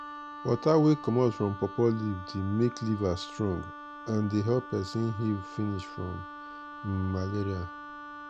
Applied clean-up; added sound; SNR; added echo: none; Wind instrument, woodwind instrument; 13 dB; none.